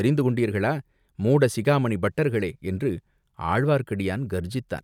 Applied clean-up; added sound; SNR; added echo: none; none; none; none.